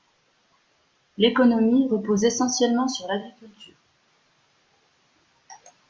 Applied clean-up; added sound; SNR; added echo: none; none; none; none.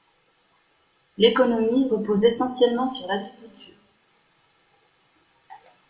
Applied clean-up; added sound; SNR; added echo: none; none; none; reverberation time 0.8 s.